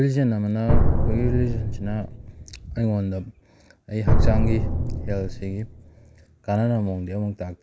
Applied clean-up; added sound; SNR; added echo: none; Drum; -3 dB; none.